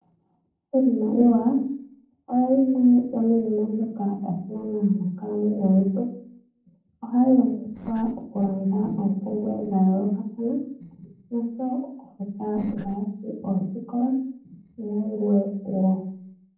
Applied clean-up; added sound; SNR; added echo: neural separator model SepFormer DNS4.